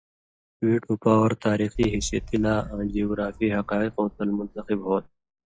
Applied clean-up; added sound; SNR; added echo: classical method log-MMSE.